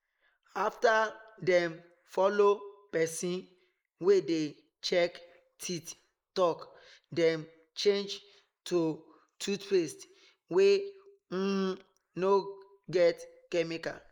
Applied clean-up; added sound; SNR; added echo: neural mask model Resemble Enhance denoiser.